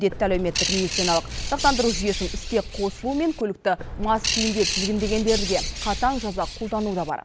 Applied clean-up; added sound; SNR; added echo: none; Bird; 4 dB; none.